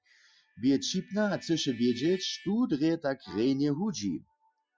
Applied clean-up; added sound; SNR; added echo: classical method Wiener filter.